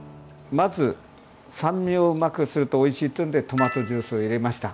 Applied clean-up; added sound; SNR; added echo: none; none; none; none.